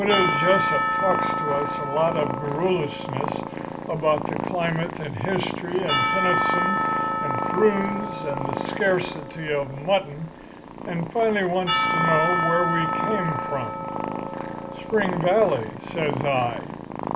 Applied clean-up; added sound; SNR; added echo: none; Church bell / Percussion + Purr; 1 dB; none.